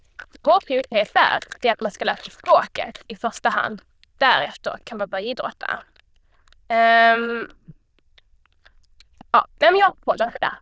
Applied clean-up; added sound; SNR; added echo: neural diffusion model UNIVERSE++.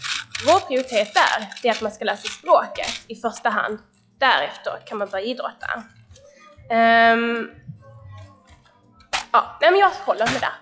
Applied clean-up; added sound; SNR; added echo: classical method log-MMSE.